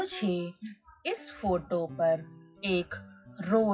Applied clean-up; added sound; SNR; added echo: classical method WPE with log-MMSE.